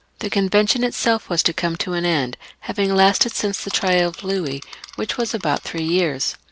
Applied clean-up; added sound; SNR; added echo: none; Insect; 18 dB; none.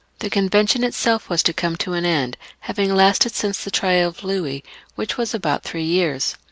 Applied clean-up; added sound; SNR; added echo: none; none; none; none.